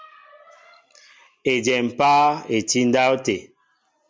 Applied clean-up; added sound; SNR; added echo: none; none; none; none.